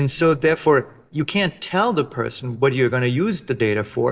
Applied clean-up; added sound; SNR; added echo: neural separator model SepFormer DNS4.